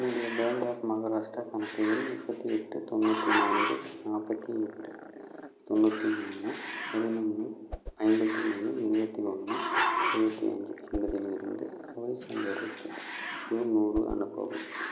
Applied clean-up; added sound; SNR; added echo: none; Growling + Whoosh, swoosh, swish; 6 dB; none.